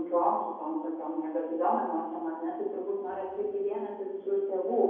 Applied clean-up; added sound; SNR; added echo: none; none; none; reverberation time 1.1 s.